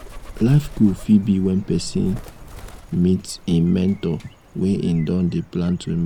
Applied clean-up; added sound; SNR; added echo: none; Bird; 16 dB; none.